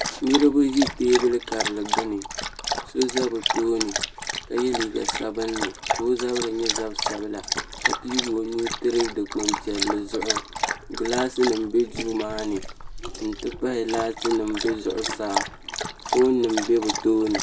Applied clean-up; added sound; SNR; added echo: none; Dog; 5 dB; none.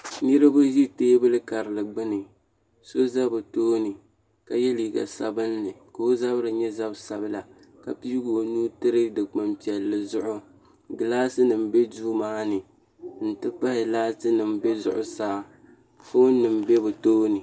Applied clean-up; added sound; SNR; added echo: none; none; none; none.